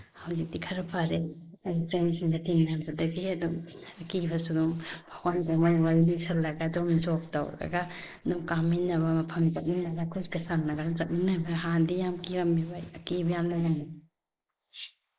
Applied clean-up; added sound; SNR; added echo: neural mask model Resemble Enhance denoiser.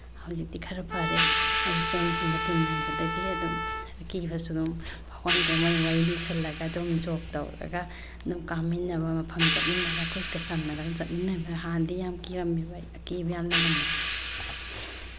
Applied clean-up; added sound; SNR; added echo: none; Trumpet + Hi-hat; 2 dB; none.